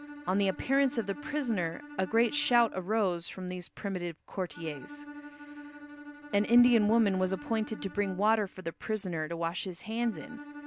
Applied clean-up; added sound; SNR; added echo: none; Bowed string instrument; 16 dB; none.